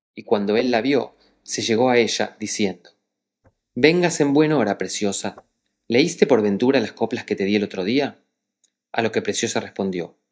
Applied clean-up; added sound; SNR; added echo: neural mask model DeepFilterNet 3.